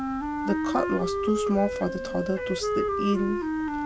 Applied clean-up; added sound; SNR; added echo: none; Wind instrument, woodwind instrument; 0 dB; none.